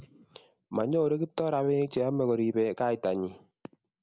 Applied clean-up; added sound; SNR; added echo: none; none; none; none.